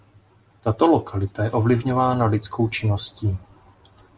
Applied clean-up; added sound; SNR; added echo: none; none; none; none.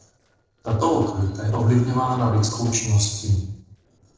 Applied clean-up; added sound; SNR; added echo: neural separator model SepFormer DNS4.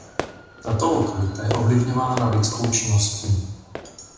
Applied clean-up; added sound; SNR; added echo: none; Fireworks; 12 dB; reverberation time 1.0 s.